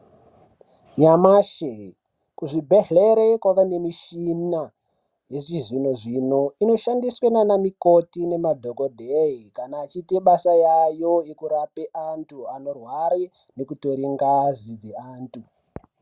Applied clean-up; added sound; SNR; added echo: none; none; none; none.